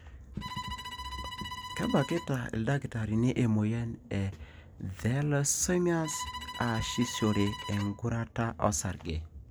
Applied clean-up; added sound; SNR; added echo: none; Bowed string instrument; 11 dB; none.